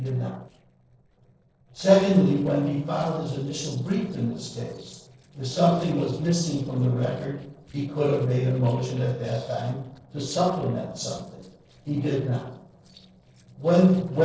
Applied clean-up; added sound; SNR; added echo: neural separator model SepFormer DNS4.